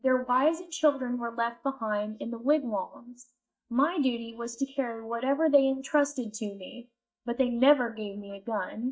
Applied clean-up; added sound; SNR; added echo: neural mask model DeepFilterNet 3.